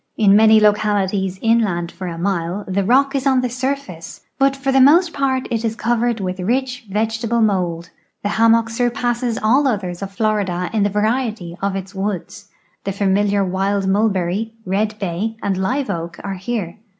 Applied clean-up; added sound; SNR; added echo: none; none; none; none.